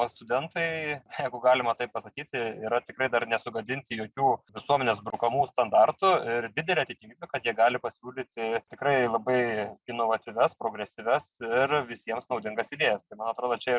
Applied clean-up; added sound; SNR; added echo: none; none; none; none.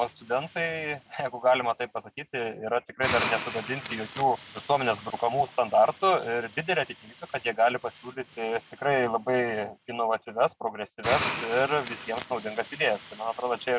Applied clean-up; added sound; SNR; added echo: none; Hiss; 12 dB; none.